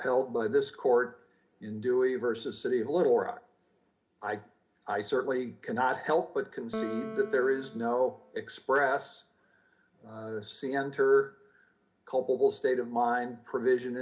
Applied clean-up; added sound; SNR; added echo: none; Piano; 12 dB; reverberation time 0.3 s.